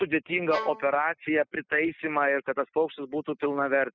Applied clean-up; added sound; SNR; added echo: classical method spectral subtraction.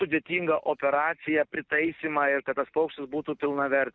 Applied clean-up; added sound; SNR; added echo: none; none; none; none.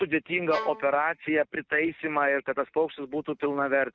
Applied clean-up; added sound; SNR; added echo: neural mask model RNNoise.